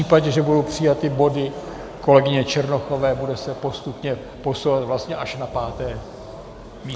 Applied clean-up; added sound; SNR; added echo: none; none; none; none.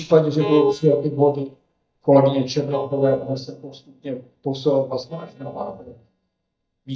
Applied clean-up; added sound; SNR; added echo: neural mask model DeepFilterNet 3.